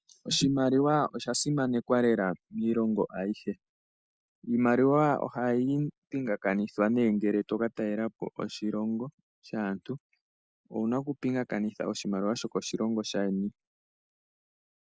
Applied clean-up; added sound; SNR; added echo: none; none; none; none.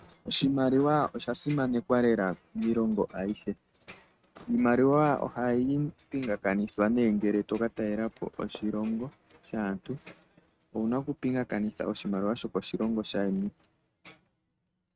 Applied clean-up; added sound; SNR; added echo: neural mask model RNNoise.